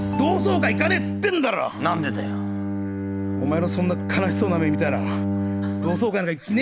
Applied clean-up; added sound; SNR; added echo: none; Bowed string instrument; 1 dB; none.